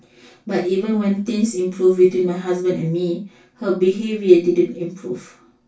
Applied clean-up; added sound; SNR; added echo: none; none; none; reverberation time 0.2 s.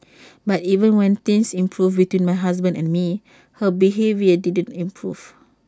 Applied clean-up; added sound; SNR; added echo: none; none; none; none.